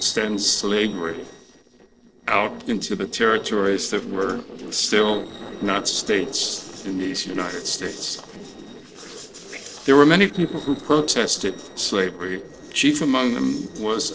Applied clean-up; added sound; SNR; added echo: neural separator model SepFormer DNS4.